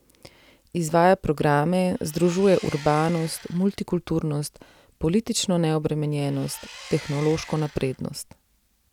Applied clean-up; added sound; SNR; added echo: none; Engine; 19 dB; none.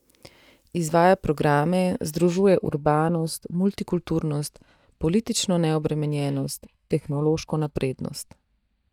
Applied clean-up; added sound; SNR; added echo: neural mask model DeepFilterNet 3.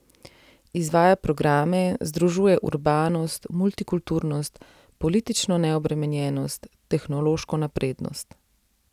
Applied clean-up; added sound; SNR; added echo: none; none; none; none.